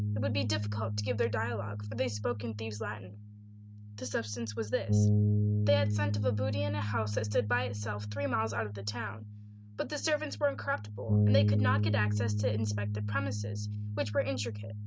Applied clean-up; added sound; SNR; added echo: none; Bass guitar; -3 dB; none.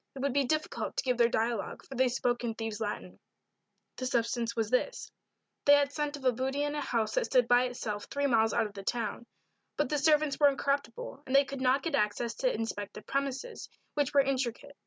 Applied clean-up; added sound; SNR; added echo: none; none; none; none.